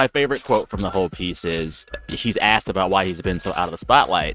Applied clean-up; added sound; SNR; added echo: neural mask model RNNoise.